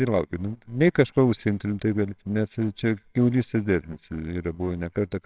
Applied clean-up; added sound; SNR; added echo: neural separator model SepFormer WHAMR!.